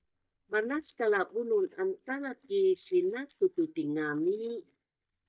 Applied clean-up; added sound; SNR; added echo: neural mask model DeepFilterNet 3.